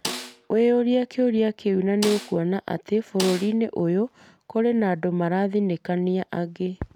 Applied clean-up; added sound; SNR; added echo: none; Snare drum; 13 dB; none.